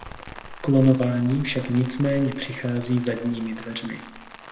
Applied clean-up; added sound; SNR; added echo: none; Rain; 16 dB; reverberation time 0.8 s.